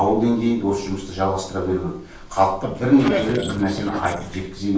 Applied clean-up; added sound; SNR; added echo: neural mask model Resemble Enhance denoiser.